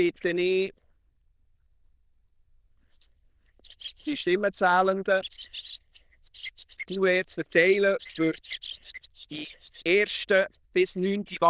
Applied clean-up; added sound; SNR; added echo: neural diffusion model UNIVERSE++.